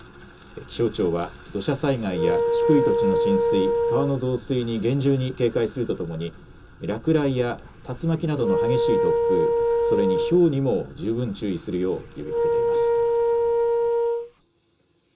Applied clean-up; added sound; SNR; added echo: none; Wind instrument, woodwind instrument; -3 dB; reverberation time 0.2 s.